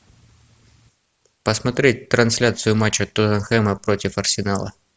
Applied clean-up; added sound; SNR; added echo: none; none; none; none.